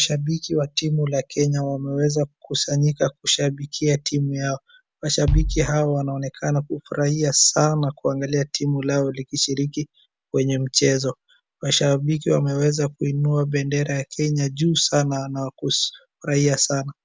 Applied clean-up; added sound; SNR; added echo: none; Bass drum; 5 dB; none.